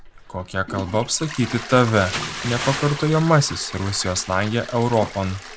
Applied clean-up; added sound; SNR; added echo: none; Toilet flush + Bathtub (filling or washing) / Splash, splatter; 11 dB; none.